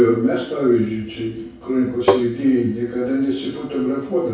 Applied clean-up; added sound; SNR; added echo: none; Tap; -2 dB; reverberation time 0.6 s.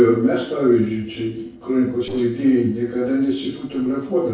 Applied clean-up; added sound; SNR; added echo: neural separator model SepFormer DNS4.